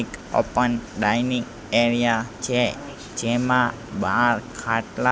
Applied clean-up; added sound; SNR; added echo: none; none; none; none.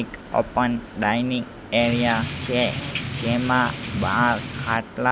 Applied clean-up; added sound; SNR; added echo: none; Drip / Rain; 5 dB; none.